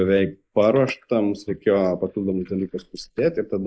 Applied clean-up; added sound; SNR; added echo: neural mask model Resemble Enhance denoiser.